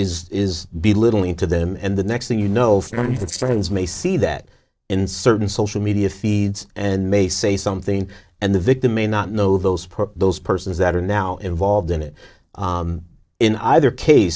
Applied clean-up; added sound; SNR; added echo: neural separator model SepFormer DNS4.